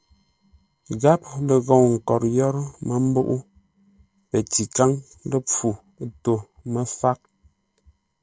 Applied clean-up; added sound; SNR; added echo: neural separator model SepFormer DNS4.